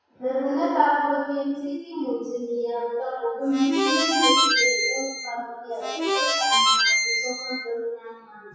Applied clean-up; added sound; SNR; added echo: classical method WPE with log-MMSE.